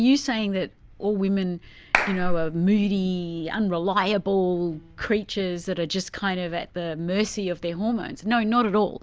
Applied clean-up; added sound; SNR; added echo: none; Clapping; 0 dB; none.